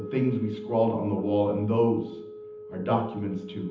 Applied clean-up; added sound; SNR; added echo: none; Wind instrument, woodwind instrument; 14 dB; reverberation time 0.8 s.